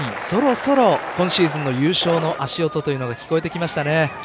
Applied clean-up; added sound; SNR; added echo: none; none; none; none.